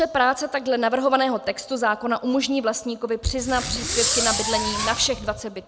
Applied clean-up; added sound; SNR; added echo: none; Fireworks; 2 dB; none.